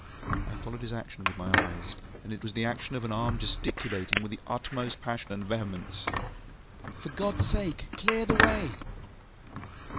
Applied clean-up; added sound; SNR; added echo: none; Squeak; -4 dB; none.